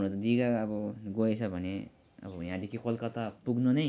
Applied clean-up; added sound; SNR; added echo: none; none; none; none.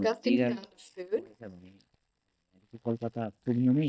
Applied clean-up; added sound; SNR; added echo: neural mask model DeepFilterNet 3.